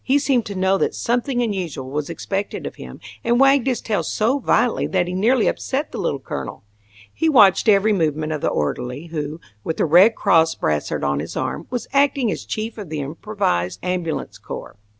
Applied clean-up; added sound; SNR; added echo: none; none; none; none.